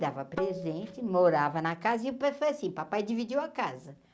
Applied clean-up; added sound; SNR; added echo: none; Tabla; 11 dB; none.